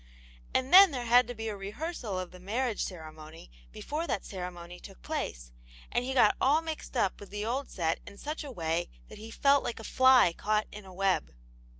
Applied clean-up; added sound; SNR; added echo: none; none; none; none.